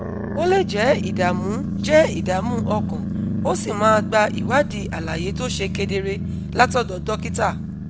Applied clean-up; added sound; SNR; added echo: none; Growling; 3 dB; none.